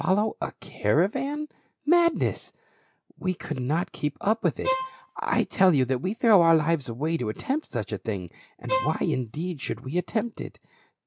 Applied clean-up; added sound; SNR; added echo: none; Bowed string instrument; 5 dB; none.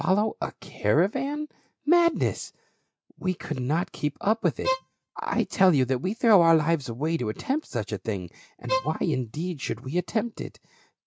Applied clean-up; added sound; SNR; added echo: neural mask model RNNoise.